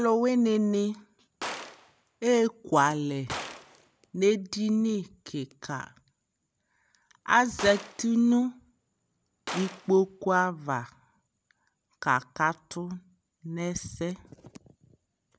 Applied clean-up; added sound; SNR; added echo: none; Gunshot, gunfire; 14 dB; none.